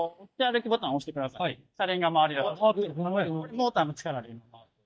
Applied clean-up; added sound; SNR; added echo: neural mask model DeepFilterNet 3.